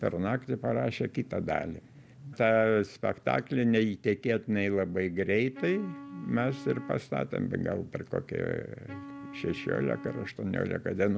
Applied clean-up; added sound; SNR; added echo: none; Wind instrument, woodwind instrument; 15 dB; none.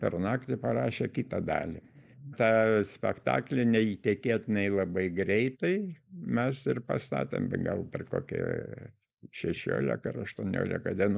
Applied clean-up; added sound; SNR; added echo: neural mask model Resemble Enhance denoiser.